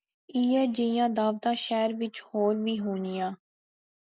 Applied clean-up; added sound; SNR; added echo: none; none; none; none.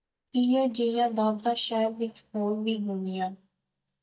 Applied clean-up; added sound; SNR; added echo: neural mask model DeepFilterNet 3.